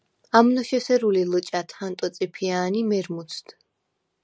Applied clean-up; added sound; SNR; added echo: none; none; none; none.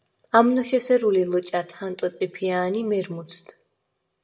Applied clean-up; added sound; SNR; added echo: none; none; none; reverberation time 0.5 s.